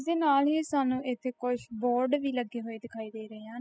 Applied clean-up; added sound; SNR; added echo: classical method spectral subtraction.